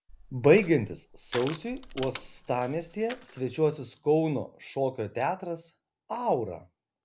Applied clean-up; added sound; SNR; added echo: none; Crushing; 13 dB; none.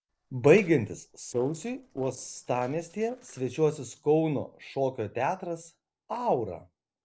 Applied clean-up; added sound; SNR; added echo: neural separator model SepFormer DNS4.